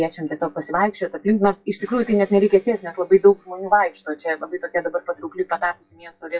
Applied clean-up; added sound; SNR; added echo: classical method WPE with log-MMSE.